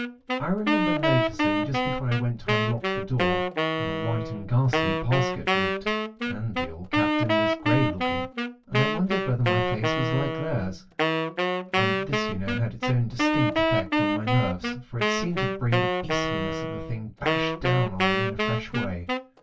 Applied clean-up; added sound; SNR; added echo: none; Wind instrument, woodwind instrument; -2 dB; reverberation time 0.1 s.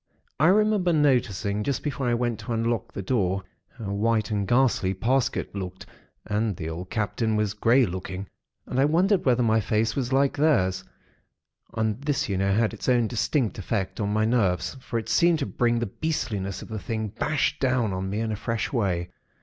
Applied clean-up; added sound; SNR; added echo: none; none; none; none.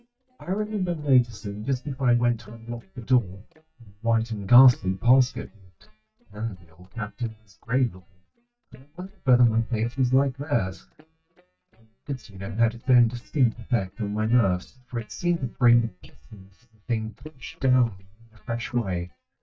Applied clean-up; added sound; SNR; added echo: neural mask model DeepFilterNet 3.